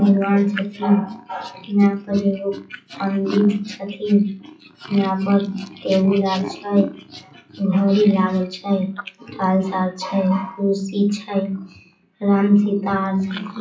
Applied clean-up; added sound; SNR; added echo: classical method WPE with log-MMSE.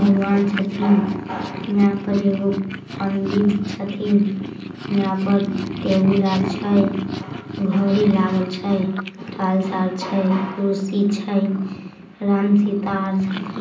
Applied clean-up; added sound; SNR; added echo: none; Purr; 11 dB; reverberation time 0.6 s.